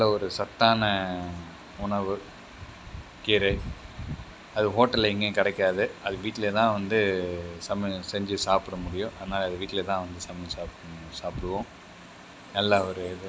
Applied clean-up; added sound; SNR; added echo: none; none; none; none.